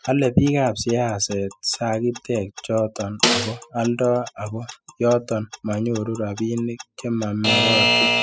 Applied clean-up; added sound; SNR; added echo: classical method spectral subtraction.